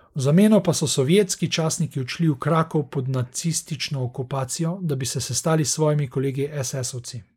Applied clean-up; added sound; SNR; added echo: neural mask model Resemble Enhance denoiser.